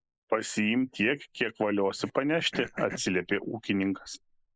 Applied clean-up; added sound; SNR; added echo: neural mask model Resemble Enhance denoiser.